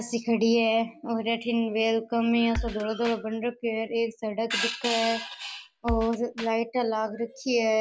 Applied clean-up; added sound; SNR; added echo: none; Drum kit; 9 dB; none.